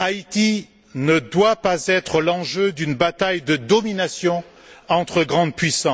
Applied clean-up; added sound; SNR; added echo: none; none; none; none.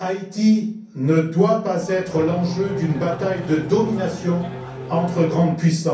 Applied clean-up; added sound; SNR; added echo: none; Race car, auto racing / Engine starting; 12 dB; reverberation time 0.6 s.